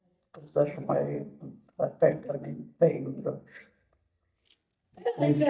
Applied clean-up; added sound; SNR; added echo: neural mask model DeepFilterNet 3.